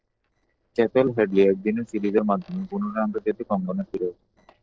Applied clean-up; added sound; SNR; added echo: neural separator model SepFormer DNS4.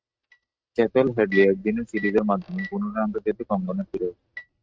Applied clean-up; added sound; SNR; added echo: neural mask model RNNoise.